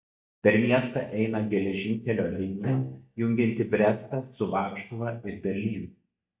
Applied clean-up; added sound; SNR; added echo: neural mask model DeepFilterNet 3.